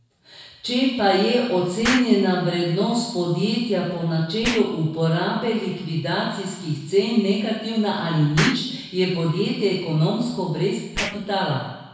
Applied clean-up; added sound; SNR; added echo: none; Explosion; 14 dB; reverberation time 1.0 s.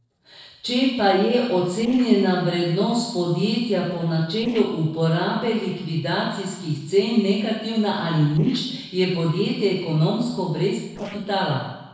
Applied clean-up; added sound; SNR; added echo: neural separator model SepFormer DNS4.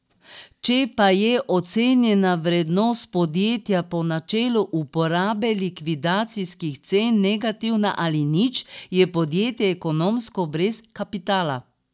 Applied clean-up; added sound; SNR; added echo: none; none; none; none.